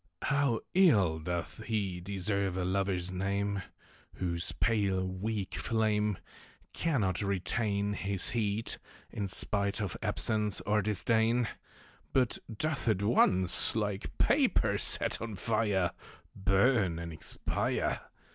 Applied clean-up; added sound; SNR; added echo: none; none; none; none.